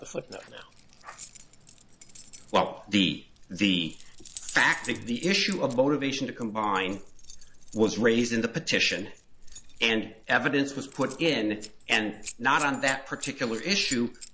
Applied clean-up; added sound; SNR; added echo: none; Keys jangling; 16 dB; none.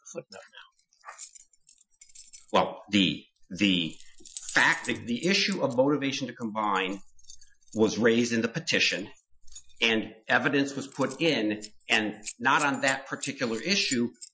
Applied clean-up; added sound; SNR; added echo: classical method Wiener filter.